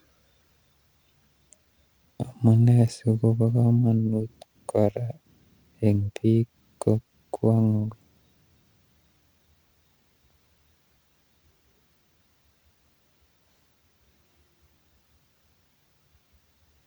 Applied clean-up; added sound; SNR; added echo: none; none; none; none.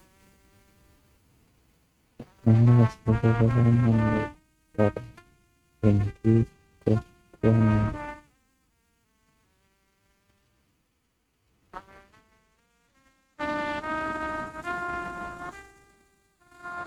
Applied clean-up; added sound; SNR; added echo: neural mask model RNNoise.